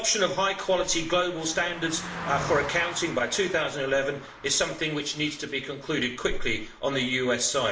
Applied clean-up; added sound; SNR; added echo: none; Car passing by; 14 dB; reverberation time 0.5 s.